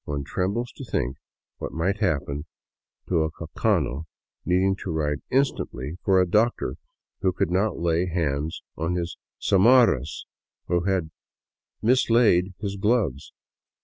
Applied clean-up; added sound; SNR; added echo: none; none; none; none.